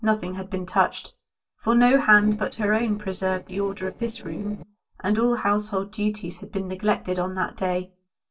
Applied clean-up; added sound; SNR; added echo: neural separator model SepFormer DNS4.